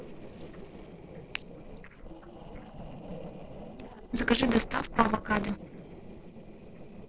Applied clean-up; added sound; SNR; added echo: neural separator model SepFormer DNS4.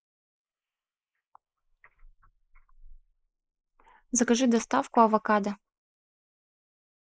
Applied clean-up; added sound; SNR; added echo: neural mask model Resemble Enhance denoiser.